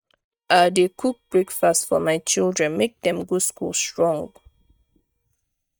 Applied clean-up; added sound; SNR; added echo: neural mask model DeepFilterNet 3.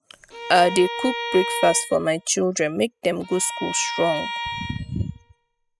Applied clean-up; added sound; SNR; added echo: classical method spectral subtraction.